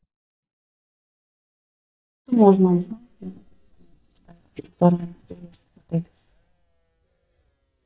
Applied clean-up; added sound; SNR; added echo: neural mask model DeepFilterNet 3.